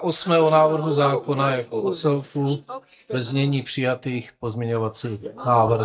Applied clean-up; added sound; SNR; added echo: neural mask model DeepFilterNet 3.